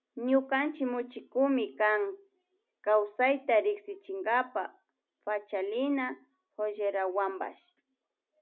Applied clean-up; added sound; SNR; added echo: none; none; none; none.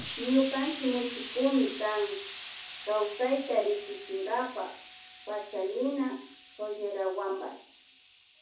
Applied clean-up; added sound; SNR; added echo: none; Explosion; 9 dB; reverberation time 0.6 s.